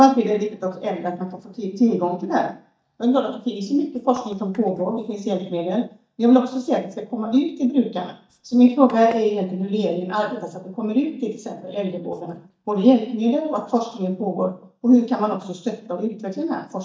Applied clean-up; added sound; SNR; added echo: neural mask model DeepFilterNet 3.